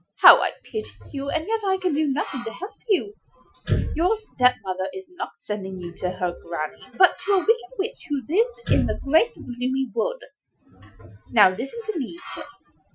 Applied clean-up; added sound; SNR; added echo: classical method Wiener filter.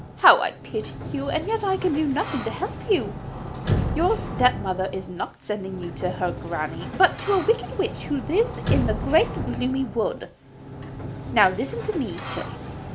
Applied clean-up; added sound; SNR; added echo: none; Sliding door; 6 dB; none.